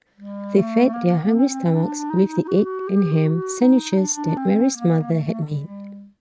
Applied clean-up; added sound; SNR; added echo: neural mask model RNNoise.